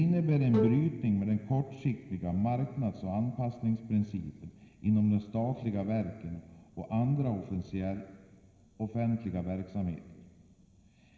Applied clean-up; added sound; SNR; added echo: none; Bowed string instrument; 5 dB; reverberation time 2.0 s.